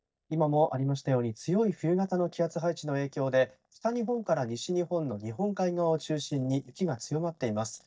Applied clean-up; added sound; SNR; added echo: neural mask model DeepFilterNet 3.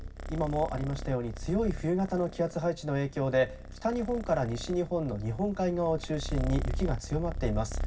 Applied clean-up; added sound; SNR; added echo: none; Purr; 6 dB; reverberation time 0.4 s.